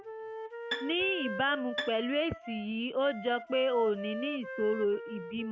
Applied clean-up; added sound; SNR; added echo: none; Bowed string instrument + Wind instrument, woodwind instrument; 9 dB; none.